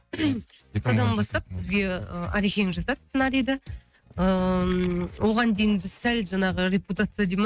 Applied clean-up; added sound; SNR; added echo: neural mask model RNNoise.